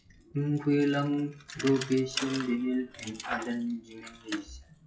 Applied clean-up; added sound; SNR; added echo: classical method WPE with log-MMSE.